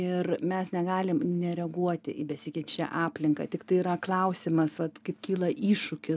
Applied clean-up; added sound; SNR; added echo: none; none; none; none.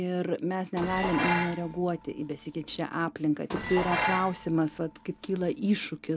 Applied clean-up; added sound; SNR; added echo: none; Dishes, pots, and pans; 5 dB; none.